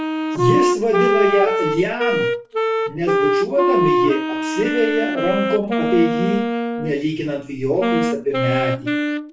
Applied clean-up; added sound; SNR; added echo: none; Wind instrument, woodwind instrument; -2 dB; reverberation time 0.2 s.